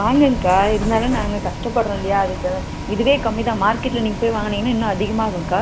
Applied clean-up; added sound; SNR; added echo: none; Bus; 7 dB; none.